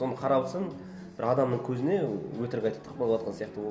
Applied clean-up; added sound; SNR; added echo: none; none; none; none.